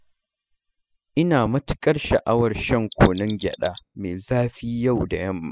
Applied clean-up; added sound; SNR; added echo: classical method spectral subtraction.